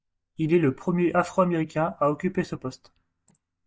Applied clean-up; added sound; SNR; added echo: neural mask model DeepFilterNet 3.